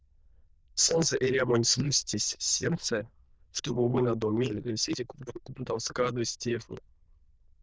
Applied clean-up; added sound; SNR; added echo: neural diffusion model UNIVERSE++.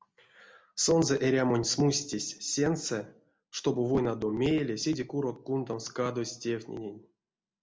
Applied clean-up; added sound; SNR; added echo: none; none; none; none.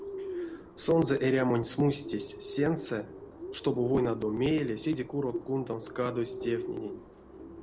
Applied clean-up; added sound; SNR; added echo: none; Bird; 10 dB; none.